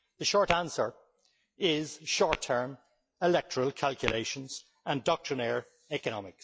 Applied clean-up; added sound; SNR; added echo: classical method log-MMSE.